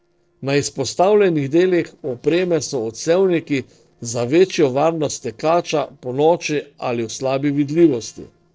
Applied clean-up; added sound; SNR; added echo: neural separator model SepFormer DNS4.